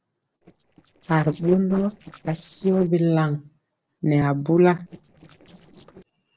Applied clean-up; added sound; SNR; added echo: neural separator model SepFormer DNS4.